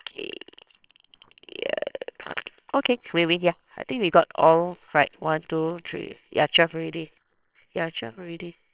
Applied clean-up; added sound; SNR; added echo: neural separator model SepFormer WHAMR!.